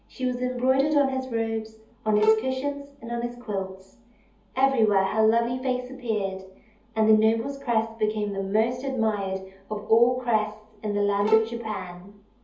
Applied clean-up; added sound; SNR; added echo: none; Bowed string instrument; 2 dB; reverberation time 0.7 s.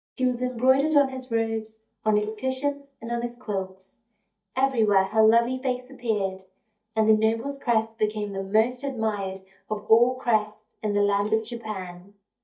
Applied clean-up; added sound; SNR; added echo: neural mask model DeepFilterNet 3.